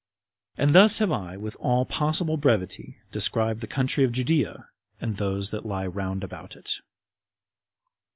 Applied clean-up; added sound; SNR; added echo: none; none; none; none.